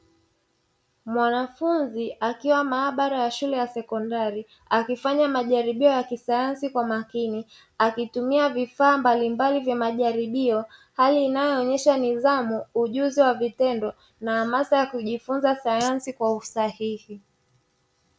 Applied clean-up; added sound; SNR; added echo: none; none; none; none.